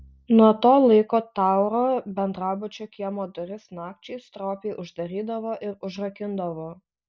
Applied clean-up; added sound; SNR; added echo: none; none; none; none.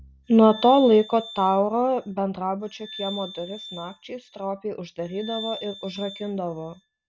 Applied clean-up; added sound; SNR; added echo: none; Glass; 17 dB; none.